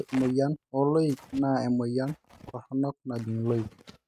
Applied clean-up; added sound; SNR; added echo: neural mask model RNNoise.